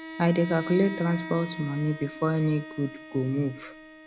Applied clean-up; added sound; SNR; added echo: none; Bowed string instrument; 13 dB; none.